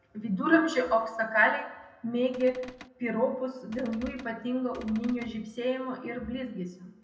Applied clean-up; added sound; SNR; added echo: none; Cupboard open or close / Door; 18 dB; reverberation time 0.7 s.